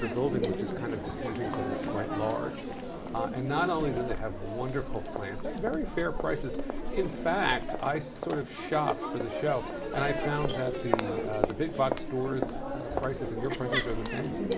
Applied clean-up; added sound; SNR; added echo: none; Crowd; 1 dB; none.